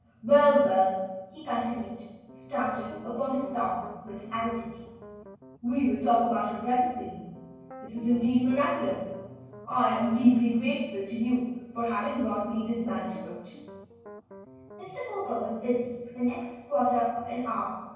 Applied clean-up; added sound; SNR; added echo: none; Piano; 19 dB; reverberation time 1.3 s.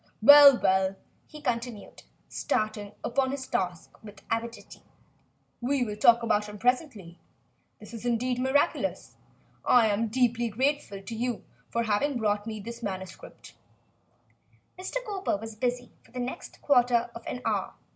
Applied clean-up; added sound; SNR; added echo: none; none; none; none.